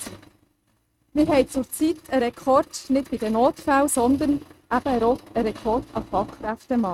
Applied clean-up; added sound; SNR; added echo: neural mask model RNNoise.